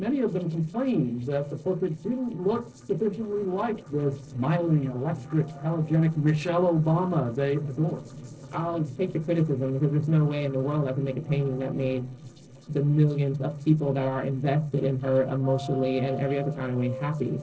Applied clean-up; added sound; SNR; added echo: neural separator model SepFormer DNS4.